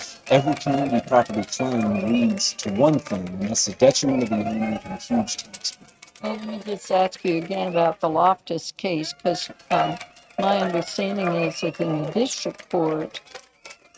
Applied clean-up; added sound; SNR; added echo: neural mask model RNNoise.